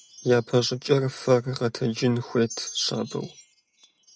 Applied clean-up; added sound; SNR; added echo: neural mask model RNNoise.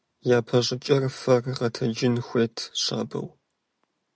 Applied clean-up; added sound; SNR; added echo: none; none; none; none.